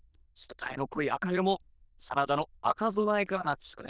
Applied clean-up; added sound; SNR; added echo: neural diffusion model UNIVERSE++.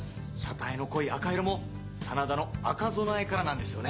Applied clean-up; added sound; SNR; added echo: none; Tools; 15 dB; none.